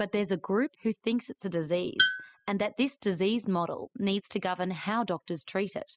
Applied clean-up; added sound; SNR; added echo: classical method spectral subtraction.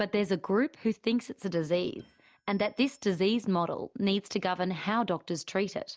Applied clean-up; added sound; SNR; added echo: neural mask model DeepFilterNet 3.